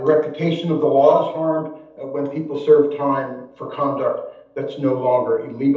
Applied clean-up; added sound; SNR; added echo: none; none; none; reverberation time 0.8 s.